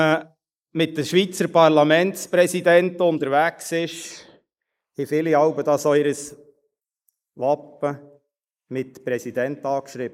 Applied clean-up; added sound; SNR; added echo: neural mask model Resemble Enhance denoiser.